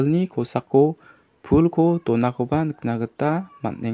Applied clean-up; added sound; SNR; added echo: none; none; none; none.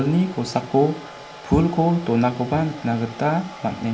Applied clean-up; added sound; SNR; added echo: none; Domestic sounds, home sounds; 17 dB; reverberation time 0.6 s.